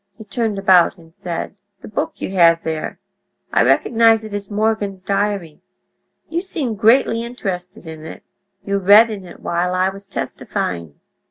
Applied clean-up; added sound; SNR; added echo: none; none; none; none.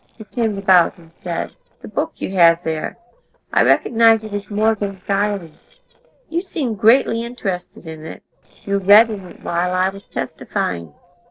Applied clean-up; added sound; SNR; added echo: neural separator model SepFormer DNS4.